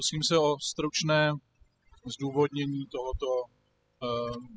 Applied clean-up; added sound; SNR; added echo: classical method spectral subtraction.